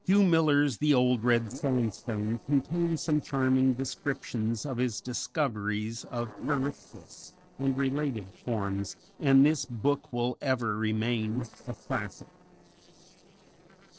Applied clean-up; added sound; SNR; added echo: neural separator model SepFormer DNS4.